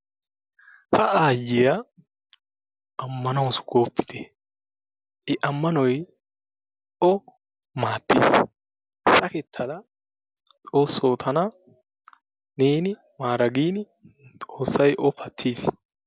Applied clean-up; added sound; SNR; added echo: none; none; none; none.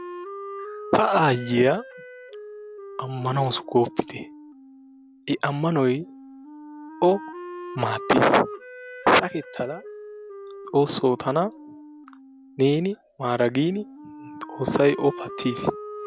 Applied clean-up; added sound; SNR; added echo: none; Wind instrument, woodwind instrument; 14 dB; none.